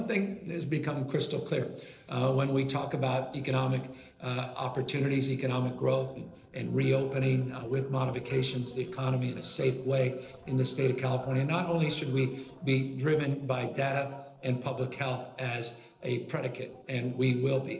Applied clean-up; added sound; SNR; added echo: neural separator model SepFormer DNS4.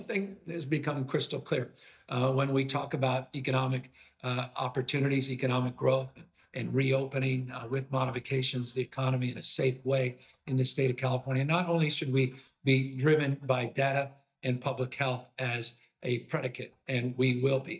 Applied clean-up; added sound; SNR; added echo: neural mask model DeepFilterNet 3.